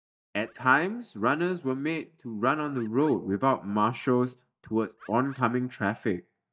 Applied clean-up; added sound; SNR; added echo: neural mask model DeepFilterNet 3.